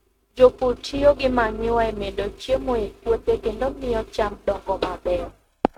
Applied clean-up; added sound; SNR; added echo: neural mask model RNNoise.